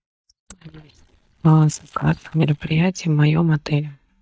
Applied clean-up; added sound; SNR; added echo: neural mask model DeepFilterNet 3.